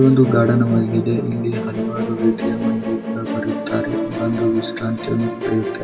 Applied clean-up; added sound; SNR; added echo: none; Musical instrument; 4 dB; reverberation time 2.3 s.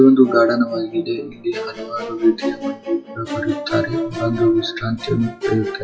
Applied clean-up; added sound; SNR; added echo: classical method WPE with log-MMSE.